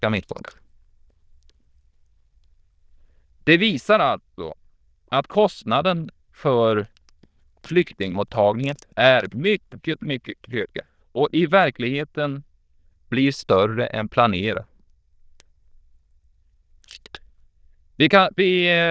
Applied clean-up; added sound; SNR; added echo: neural diffusion model UNIVERSE++.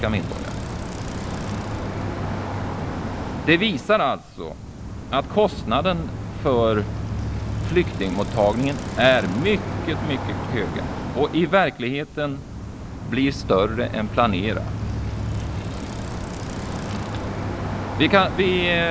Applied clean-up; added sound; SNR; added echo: none; Bicycle; 4 dB; none.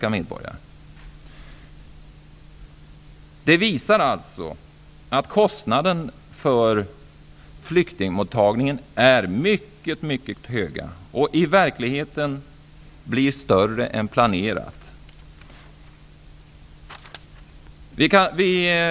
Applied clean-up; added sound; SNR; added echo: none; none; none; none.